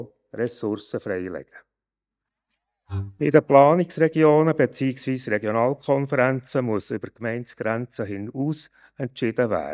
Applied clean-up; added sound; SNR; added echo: neural mask model DeepFilterNet 3.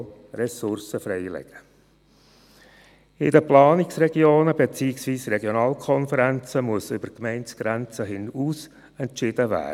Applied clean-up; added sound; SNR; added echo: none; none; none; none.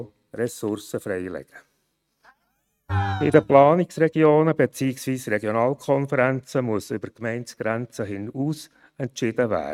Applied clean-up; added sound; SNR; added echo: neural mask model RNNoise.